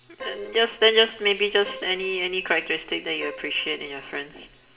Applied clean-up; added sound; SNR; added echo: none; Keyboard (musical); 19 dB; reverberation time 2.0 s.